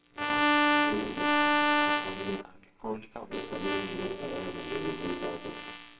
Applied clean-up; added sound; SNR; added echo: neural separator model SepFormer WHAMR!.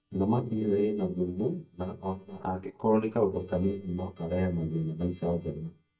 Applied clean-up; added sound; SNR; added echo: neural mask model DeepFilterNet 3.